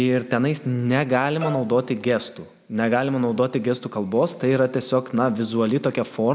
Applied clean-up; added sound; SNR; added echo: none; Bowed string instrument; 13 dB; none.